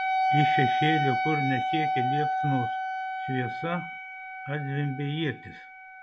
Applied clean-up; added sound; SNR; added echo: none; Wind instrument, woodwind instrument; -2 dB; none.